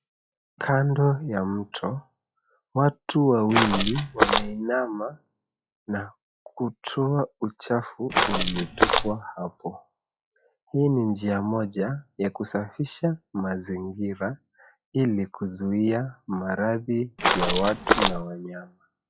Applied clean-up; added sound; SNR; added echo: classical method log-MMSE.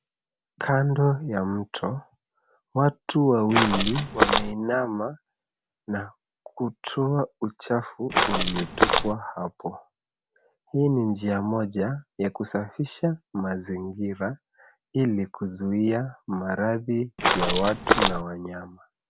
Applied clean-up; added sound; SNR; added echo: none; Walk, footsteps; -4 dB; none.